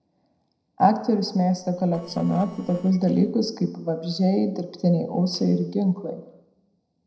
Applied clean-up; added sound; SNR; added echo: neural separator model SepFormer DNS4.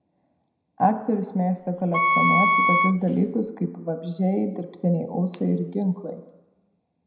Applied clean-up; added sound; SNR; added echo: none; Wind instrument, woodwind instrument; -3 dB; reverberation time 0.7 s.